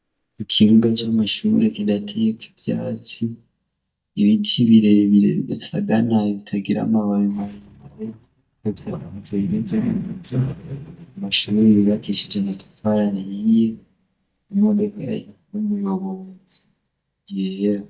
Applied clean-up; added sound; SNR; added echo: neural mask model DeepFilterNet 3.